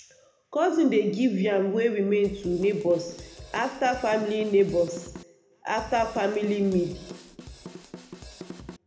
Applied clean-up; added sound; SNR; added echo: none; Drum / Drum kit; 17 dB; reverberation time 0.9 s.